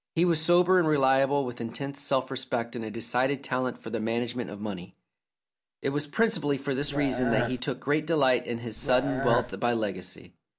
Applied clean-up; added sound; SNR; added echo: none; Burping, eructation; 4 dB; none.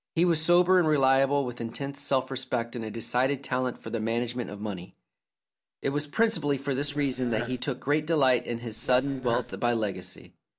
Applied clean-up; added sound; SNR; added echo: neural separator model SepFormer DNS4.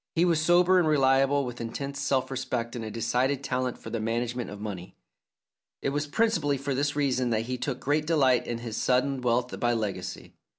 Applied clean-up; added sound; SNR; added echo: none; none; none; none.